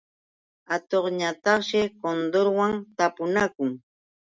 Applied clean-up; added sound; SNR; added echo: none; none; none; none.